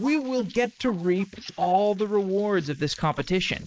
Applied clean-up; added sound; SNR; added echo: neural mask model Resemble Enhance denoiser.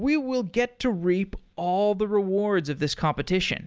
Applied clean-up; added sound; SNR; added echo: none; none; none; none.